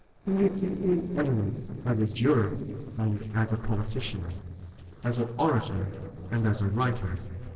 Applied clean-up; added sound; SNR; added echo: neural separator model SepFormer DNS4.